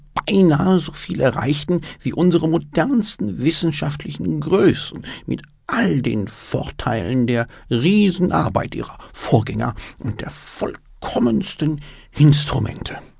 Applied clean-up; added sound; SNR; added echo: none; none; none; none.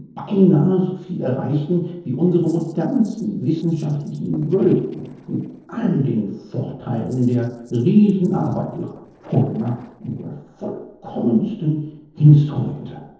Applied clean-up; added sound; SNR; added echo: neural separator model SepFormer DNS4.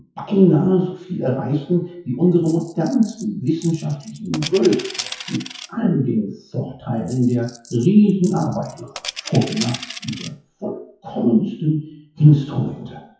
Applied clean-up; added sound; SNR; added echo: classical method WPE with log-MMSE.